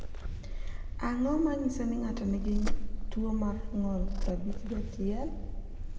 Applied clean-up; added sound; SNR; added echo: none; Purr; -1 dB; reverberation time 1.7 s.